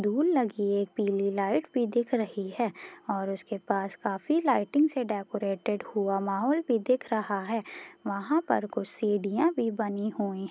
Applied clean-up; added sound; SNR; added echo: none; none; none; none.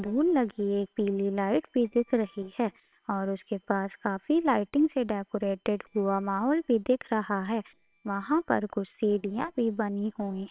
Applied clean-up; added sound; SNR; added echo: neural separator model SepFormer WHAMR!.